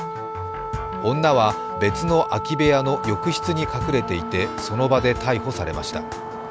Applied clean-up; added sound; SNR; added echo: none; Wind instrument, woodwind instrument; 8 dB; none.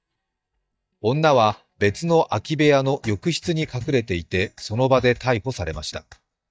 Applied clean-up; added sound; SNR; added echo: neural mask model DeepFilterNet 3.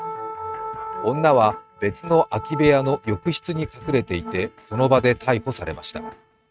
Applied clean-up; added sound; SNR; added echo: neural mask model RNNoise.